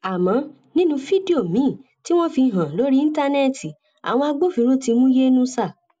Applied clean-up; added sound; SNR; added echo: none; none; none; none.